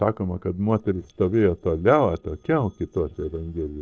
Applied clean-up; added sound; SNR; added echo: neural separator model SepFormer DNS4.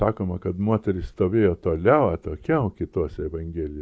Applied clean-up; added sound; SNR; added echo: none; none; none; none.